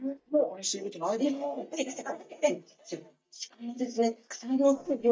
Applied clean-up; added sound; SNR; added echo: neural mask model DeepFilterNet 3.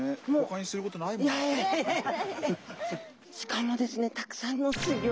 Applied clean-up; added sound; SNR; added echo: none; none; none; none.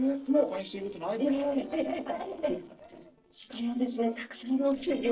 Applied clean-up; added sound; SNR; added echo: neural separator model SepFormer DNS4.